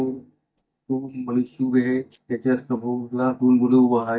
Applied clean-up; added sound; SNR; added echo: neural mask model DeepFilterNet 3.